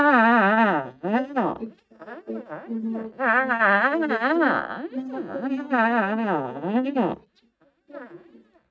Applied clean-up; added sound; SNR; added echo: neural mask model DeepFilterNet 3.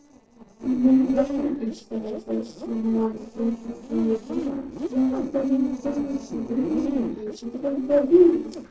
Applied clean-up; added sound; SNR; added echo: neural separator model SepFormer DNS4.